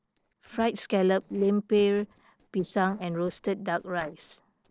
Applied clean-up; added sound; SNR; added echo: neural separator model SepFormer DNS4.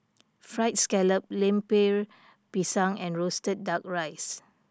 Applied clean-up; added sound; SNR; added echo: none; none; none; none.